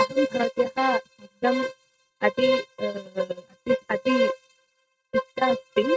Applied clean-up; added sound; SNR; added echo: neural mask model RNNoise.